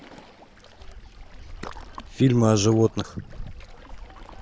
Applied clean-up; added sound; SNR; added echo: none; Waves, surf; 15 dB; none.